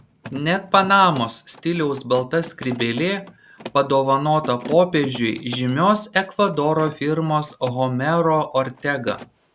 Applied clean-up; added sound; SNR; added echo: none; Mechanisms; 19 dB; none.